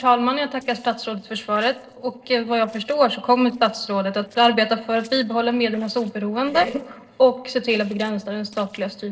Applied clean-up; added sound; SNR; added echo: neural separator model SepFormer DNS4.